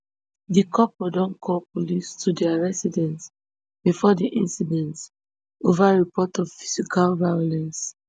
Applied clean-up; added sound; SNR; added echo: none; none; none; none.